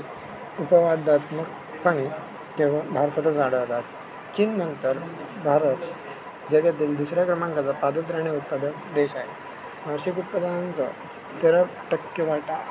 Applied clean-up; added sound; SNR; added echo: none; none; none; none.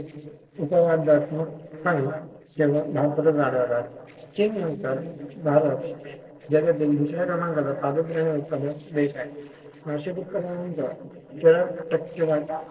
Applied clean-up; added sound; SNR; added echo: neural separator model SepFormer DNS4.